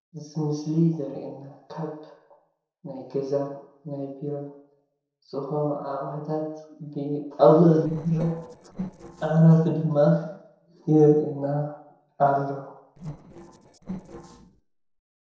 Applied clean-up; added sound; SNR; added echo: neural separator model SepFormer DNS4.